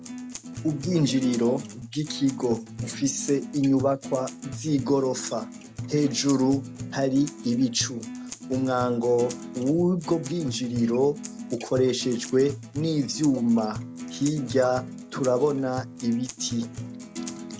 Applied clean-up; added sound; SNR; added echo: none; Acoustic guitar; 12 dB; none.